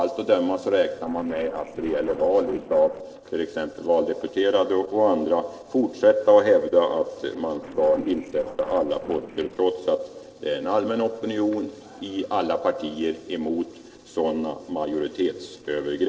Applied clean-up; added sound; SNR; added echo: neural separator model SepFormer DNS4.